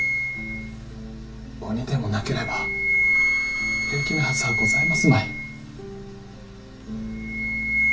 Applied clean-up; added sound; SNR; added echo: none; Wind instrument, woodwind instrument; -2 dB; reverberation time 0.2 s.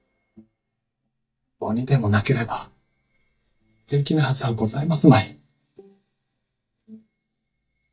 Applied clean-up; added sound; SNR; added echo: neural mask model DeepFilterNet 3.